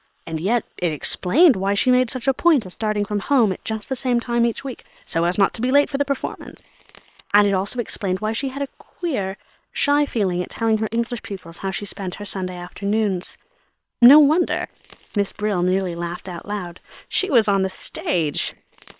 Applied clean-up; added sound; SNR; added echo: neural separator model SepFormer WHAM!.